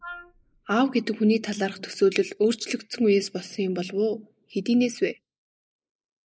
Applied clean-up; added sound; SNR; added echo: neural mask model Resemble Enhance denoiser.